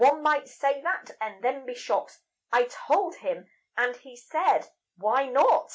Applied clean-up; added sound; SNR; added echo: none; none; none; none.